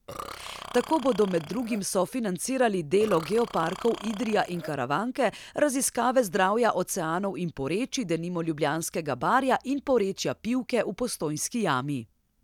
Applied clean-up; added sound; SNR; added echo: none; Burping, eructation; 14 dB; none.